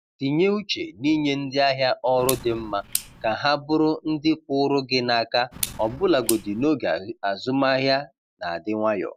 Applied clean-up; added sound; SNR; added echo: none; Clock; 12 dB; none.